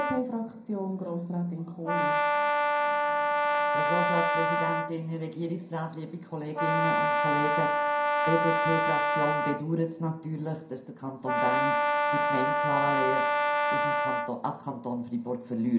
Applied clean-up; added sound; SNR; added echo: none; Brass instrument; -4 dB; reverberation time 0.4 s.